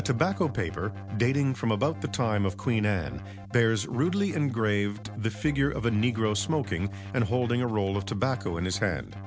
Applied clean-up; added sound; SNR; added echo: none; Keyboard (musical); 12 dB; none.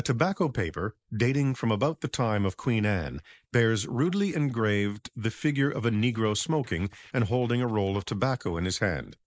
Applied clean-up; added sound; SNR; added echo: neural mask model Resemble Enhance denoiser.